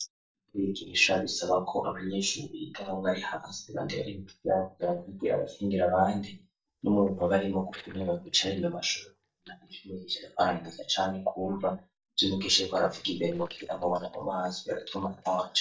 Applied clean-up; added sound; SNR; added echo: neural mask model DeepFilterNet 3.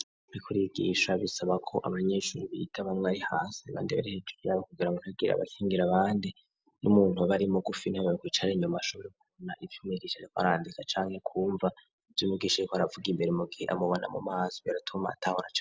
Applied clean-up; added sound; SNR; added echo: none; none; none; none.